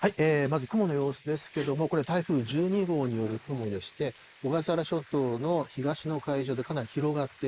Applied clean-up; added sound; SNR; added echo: neural mask model Resemble Enhance denoiser.